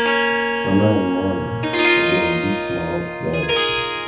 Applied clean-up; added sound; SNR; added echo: none; Harp; -3 dB; reverberation time 0.6 s.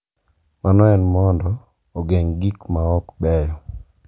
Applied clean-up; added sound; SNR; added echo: none; none; none; none.